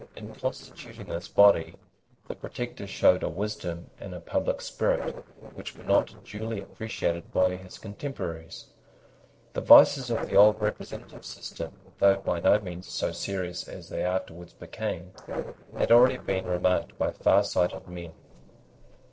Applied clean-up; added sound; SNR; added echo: neural separator model SepFormer DNS4.